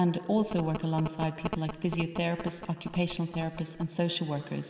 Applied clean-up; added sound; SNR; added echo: none; Telephone; 11 dB; reverberation time 2.0 s.